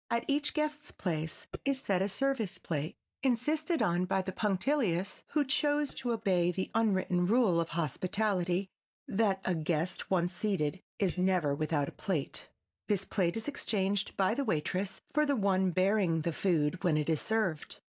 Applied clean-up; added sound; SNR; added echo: neural mask model DeepFilterNet 3.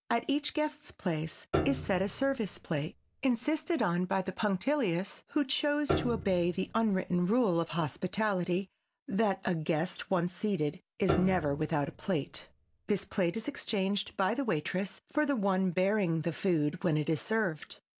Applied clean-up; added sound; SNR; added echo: none; Piano; 8 dB; none.